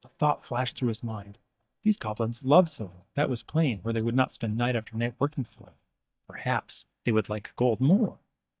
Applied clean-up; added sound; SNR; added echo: neural mask model DeepFilterNet 3.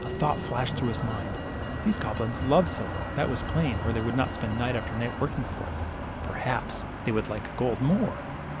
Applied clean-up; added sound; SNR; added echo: none; Motor vehicle (road); 3 dB; none.